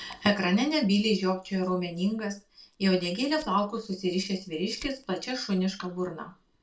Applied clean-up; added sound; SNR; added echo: neural separator model SepFormer DNS4.